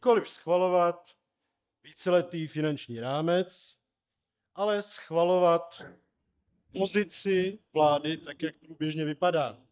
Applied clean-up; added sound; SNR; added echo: neural mask model DeepFilterNet 3.